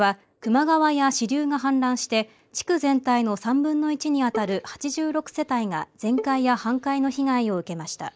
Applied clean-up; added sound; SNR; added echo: neural mask model DeepFilterNet 3.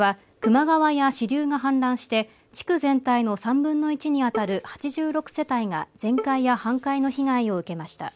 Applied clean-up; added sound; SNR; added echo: none; Bowed string instrument; 15 dB; none.